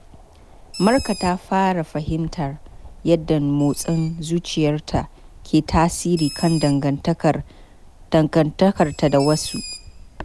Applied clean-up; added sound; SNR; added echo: none; Bird; 17 dB; none.